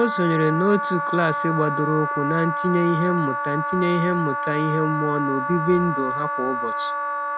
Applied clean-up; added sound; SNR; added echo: none; Wind instrument, woodwind instrument; 3 dB; none.